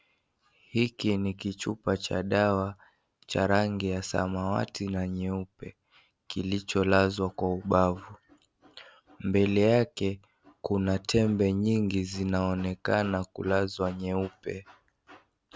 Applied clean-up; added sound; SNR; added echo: none; none; none; none.